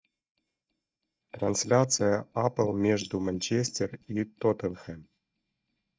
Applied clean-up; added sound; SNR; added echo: neural mask model DeepFilterNet 3.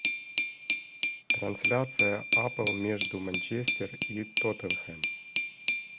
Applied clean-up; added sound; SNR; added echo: none; Glass; -5 dB; none.